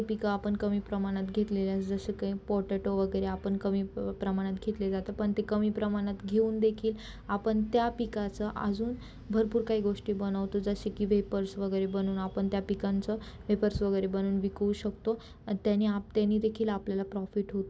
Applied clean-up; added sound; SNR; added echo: none; none; none; none.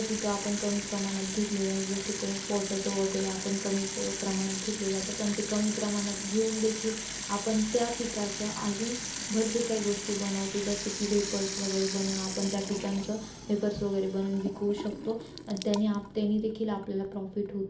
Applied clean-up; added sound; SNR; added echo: none; Sink (filling or washing) / Water tap, faucet; 7 dB; reverberation time 0.4 s.